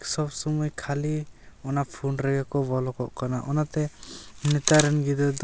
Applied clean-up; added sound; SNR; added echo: none; none; none; none.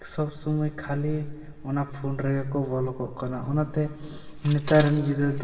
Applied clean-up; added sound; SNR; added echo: none; none; none; reverberation time 2.3 s.